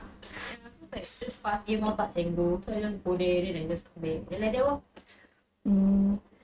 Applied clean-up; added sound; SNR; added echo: neural mask model RNNoise.